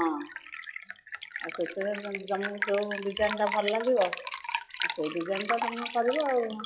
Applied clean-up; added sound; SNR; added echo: classical method log-MMSE.